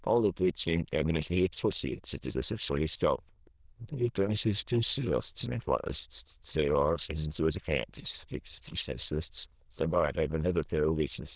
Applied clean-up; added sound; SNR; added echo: neural diffusion model UNIVERSE++.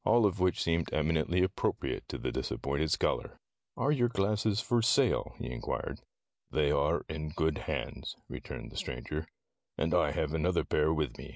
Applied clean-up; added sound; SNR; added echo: none; none; none; none.